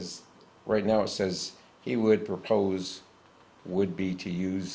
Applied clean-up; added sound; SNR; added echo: none; none; none; none.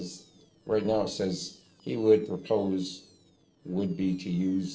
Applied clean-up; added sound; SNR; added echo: neural separator model SepFormer DNS4.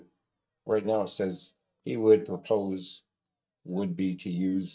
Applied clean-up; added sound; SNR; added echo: neural mask model DeepFilterNet 3.